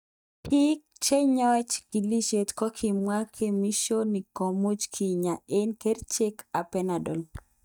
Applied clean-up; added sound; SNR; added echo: neural mask model DeepFilterNet 3.